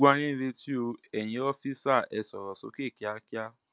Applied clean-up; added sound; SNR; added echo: none; none; none; none.